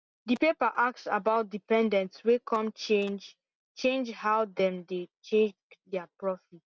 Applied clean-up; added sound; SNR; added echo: none; none; none; none.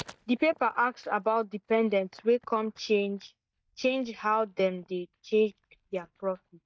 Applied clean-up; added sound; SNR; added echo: neural mask model DeepFilterNet 3.